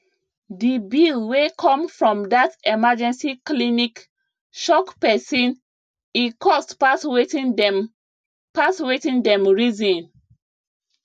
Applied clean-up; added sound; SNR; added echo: none; none; none; none.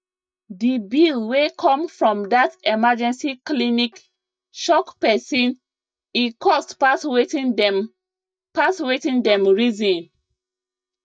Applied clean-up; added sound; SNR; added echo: neural mask model DeepFilterNet 3.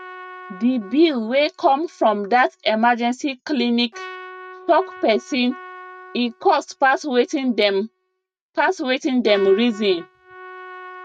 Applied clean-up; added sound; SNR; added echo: neural mask model RNNoise.